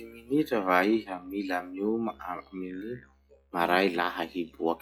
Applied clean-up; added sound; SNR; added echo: classical method log-MMSE.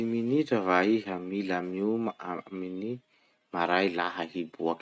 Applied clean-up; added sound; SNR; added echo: none; none; none; none.